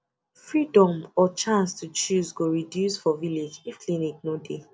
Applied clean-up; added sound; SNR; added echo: none; none; none; none.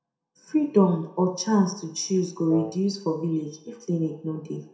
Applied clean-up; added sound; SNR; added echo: none; Wind instrument, woodwind instrument; 11 dB; reverberation time 0.6 s.